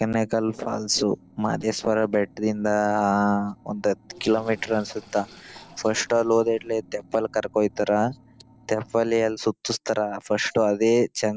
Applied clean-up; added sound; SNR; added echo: neural separator model SepFormer DNS4.